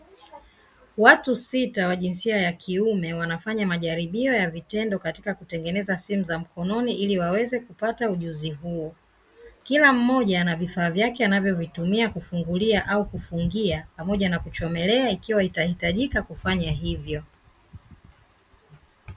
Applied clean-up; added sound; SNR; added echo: none; none; none; none.